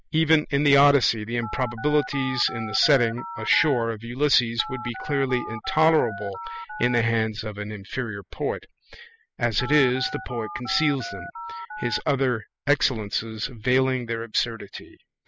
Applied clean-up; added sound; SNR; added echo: classical method spectral subtraction.